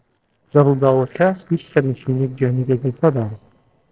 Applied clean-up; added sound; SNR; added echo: neural separator model SepFormer DNS4.